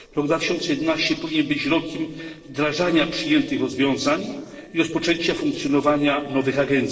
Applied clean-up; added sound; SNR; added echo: neural separator model SepFormer DNS4.